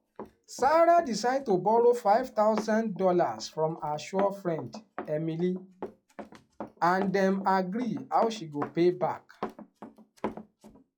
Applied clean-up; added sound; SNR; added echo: classical method log-MMSE.